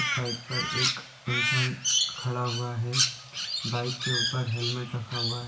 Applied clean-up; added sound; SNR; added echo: none; Crow; -2 dB; reverberation time 0.2 s.